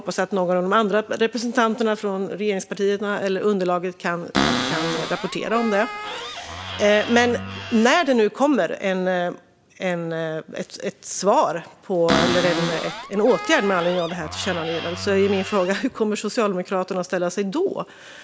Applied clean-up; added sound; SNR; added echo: none; Cupboard open or close; 5 dB; none.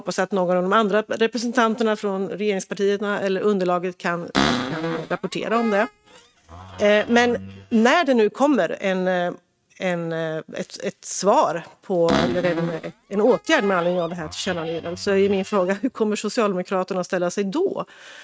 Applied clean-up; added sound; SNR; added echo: neural mask model RNNoise.